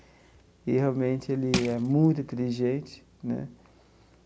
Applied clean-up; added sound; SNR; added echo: none; Crushing; 5 dB; none.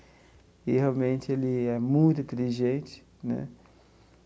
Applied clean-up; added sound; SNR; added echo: none; none; none; none.